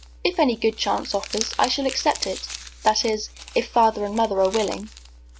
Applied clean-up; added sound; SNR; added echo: none; Crumpling, crinkling; 14 dB; none.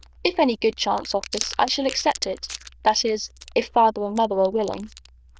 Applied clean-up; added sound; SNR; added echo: neural diffusion model UNIVERSE++.